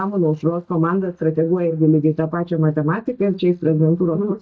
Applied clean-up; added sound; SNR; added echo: neural mask model DeepFilterNet 3.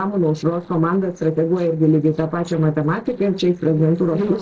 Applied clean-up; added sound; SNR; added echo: neural separator model SepFormer DNS4.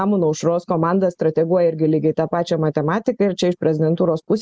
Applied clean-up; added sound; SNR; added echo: none; none; none; none.